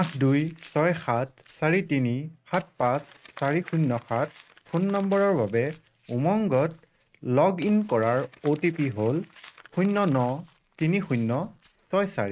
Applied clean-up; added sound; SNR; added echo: neural mask model RNNoise.